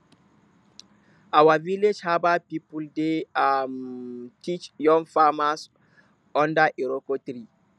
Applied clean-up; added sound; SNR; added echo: none; none; none; none.